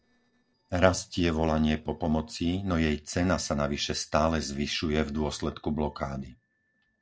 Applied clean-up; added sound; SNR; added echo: neural separator model SepFormer DNS4.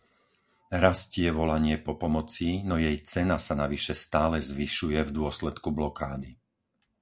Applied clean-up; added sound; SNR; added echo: none; none; none; none.